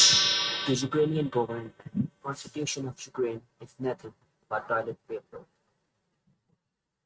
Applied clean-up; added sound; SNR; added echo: neural mask model RNNoise.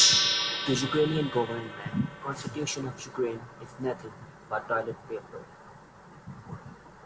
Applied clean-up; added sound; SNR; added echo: none; Gong; 0 dB; none.